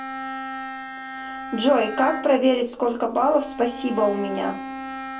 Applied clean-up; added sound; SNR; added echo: none; Bowed string instrument; 10 dB; reverberation time 0.2 s.